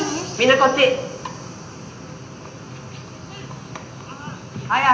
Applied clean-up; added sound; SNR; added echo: none; none; none; reverberation time 0.8 s.